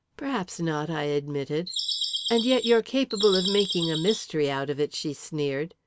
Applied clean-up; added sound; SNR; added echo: none; Bird vocalization, bird call, bird song; 4 dB; none.